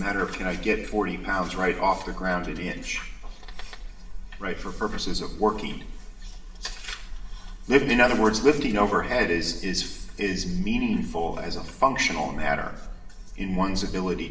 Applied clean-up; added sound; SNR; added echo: none; none; none; reverberation time 0.8 s.